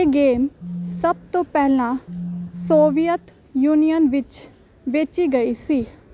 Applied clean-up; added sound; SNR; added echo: none; Telephone; 12 dB; none.